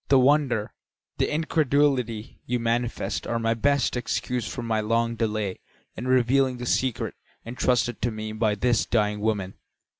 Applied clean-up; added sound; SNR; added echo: none; none; none; none.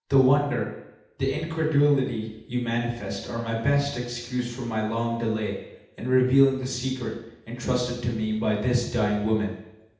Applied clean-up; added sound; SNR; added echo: none; none; none; reverberation time 0.8 s.